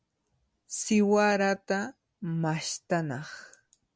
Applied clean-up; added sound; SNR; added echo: none; none; none; none.